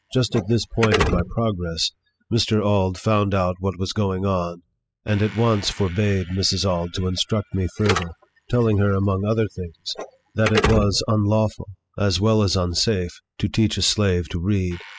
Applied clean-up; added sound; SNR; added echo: classical method spectral subtraction.